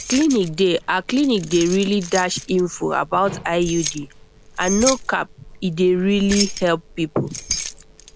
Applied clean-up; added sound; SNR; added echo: none; Keys jangling; 10 dB; none.